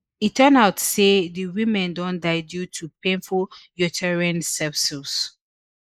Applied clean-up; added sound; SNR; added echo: neural mask model Resemble Enhance denoiser.